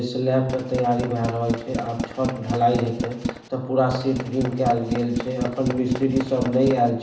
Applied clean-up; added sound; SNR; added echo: none; Tools; 7 dB; reverberation time 0.8 s.